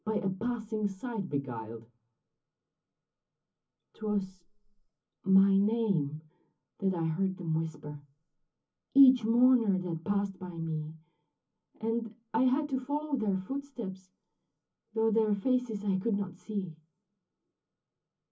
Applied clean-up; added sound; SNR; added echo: none; none; none; reverberation time 0.3 s.